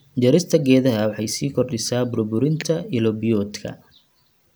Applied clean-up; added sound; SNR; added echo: none; none; none; none.